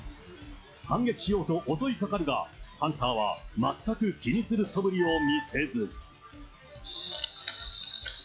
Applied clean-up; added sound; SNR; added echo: classical method log-MMSE.